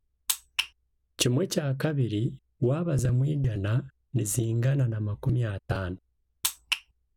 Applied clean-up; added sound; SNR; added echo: none; none; none; none.